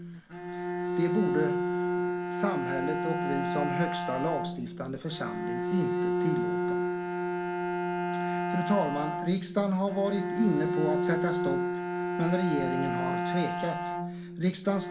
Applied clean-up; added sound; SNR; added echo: none; Bowed string instrument; -1 dB; reverberation time 0.2 s.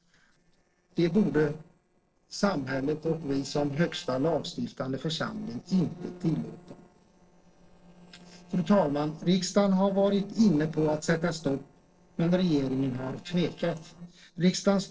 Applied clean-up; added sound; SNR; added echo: neural separator model SepFormer DNS4.